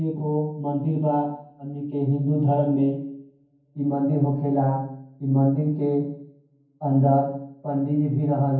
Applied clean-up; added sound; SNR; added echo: none; none; none; reverberation time 0.9 s.